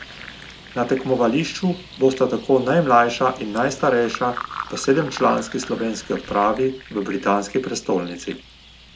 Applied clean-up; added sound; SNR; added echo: none; Traffic noise, roadway noise + Fill (with liquid); 16 dB; none.